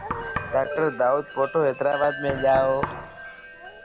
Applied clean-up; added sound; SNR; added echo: none; Wind chime + Knock; 10 dB; none.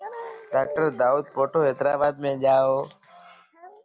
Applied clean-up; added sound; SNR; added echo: none; none; none; none.